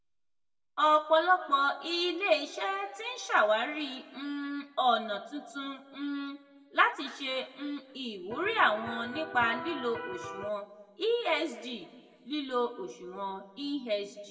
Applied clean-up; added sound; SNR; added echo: none; Electric guitar; 9 dB; reverberation time 1.2 s.